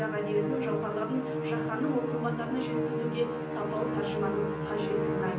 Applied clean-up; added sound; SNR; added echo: none; Musical instrument; 0 dB; reverberation time 0.6 s.